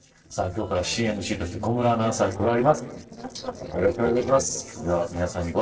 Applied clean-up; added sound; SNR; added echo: neural separator model SepFormer DNS4.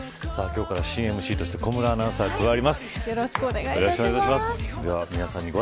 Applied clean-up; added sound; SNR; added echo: none; none; none; none.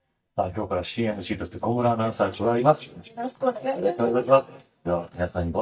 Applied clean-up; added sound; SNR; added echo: neural mask model DeepFilterNet 3.